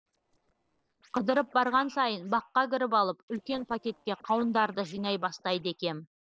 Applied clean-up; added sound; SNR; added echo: neural separator model SepFormer DNS4.